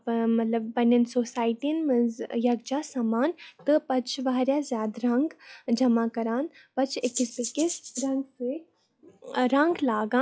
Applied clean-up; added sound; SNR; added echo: classical method log-MMSE.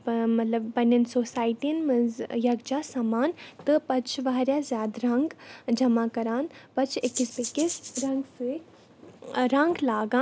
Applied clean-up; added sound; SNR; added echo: none; Rattle (instrument); 10 dB; none.